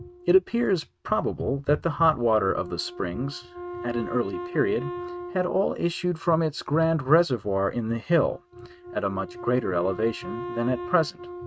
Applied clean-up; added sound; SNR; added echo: neural mask model RNNoise.